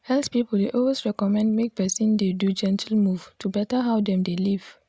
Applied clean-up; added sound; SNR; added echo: none; none; none; none.